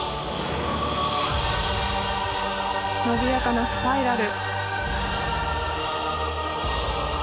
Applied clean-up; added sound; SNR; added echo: none; none; none; none.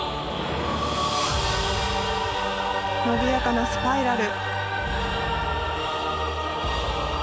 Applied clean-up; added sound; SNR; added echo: none; Wind instrument, woodwind instrument; 13 dB; none.